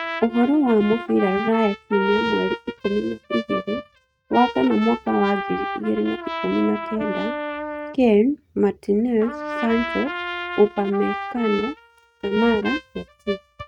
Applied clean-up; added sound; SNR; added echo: neural mask model RNNoise.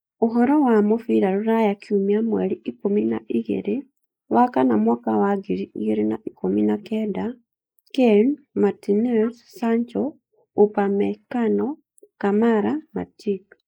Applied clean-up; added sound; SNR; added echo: neural mask model Resemble Enhance denoiser.